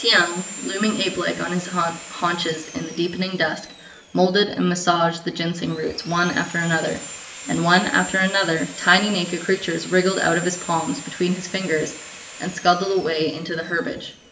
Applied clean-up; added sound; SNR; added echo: none; Sawing; 15 dB; reverberation time 0.5 s.